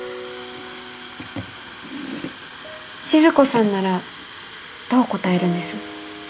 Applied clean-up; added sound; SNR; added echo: none; Fill (with liquid) / Water tap, faucet; 12 dB; none.